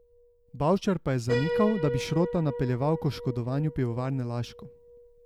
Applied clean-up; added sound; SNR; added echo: none; Piano; 7 dB; none.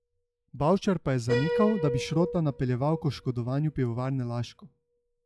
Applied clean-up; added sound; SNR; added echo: classical method log-MMSE.